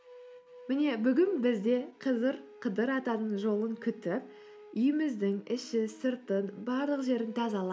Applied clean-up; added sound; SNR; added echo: none; none; none; none.